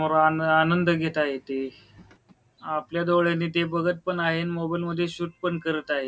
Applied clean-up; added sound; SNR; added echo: none; none; none; none.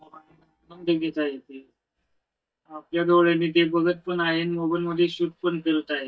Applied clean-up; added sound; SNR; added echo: neural mask model DeepFilterNet 3.